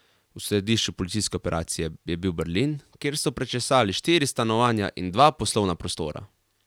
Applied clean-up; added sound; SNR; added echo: none; none; none; none.